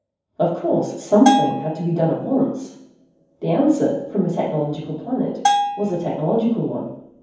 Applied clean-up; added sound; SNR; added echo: none; Bell; 3 dB; reverberation time 0.9 s.